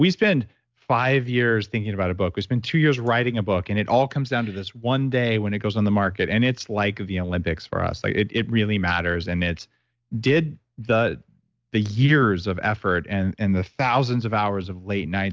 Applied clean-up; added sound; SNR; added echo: none; none; none; none.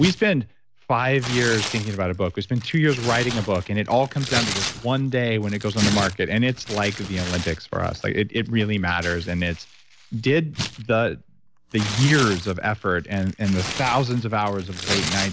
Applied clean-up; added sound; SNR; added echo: none; Tearing; 9 dB; none.